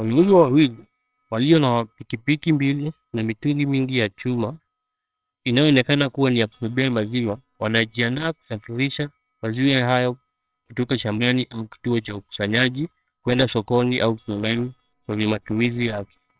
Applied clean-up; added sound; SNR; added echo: neural separator model SepFormer WHAMR!.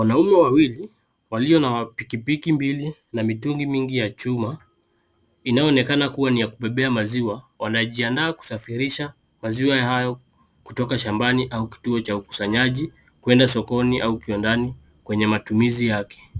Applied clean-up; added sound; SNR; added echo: none; none; none; none.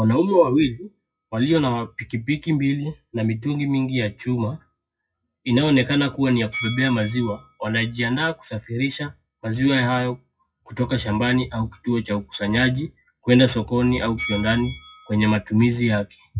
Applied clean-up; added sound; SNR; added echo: classical method WPE with log-MMSE.